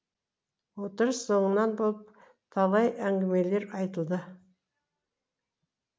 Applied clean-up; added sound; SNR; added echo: none; none; none; none.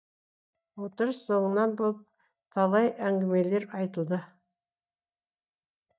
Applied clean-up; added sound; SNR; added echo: neural mask model DeepFilterNet 3.